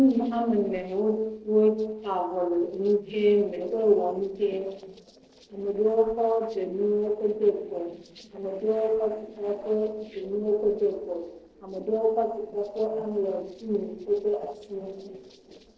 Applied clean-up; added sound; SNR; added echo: neural separator model SepFormer DNS4.